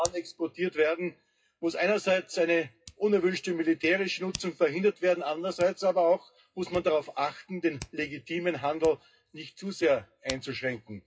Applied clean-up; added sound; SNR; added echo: classical method WPE with log-MMSE.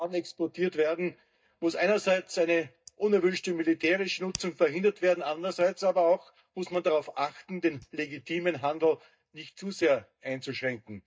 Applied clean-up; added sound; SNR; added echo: neural mask model DeepFilterNet 3.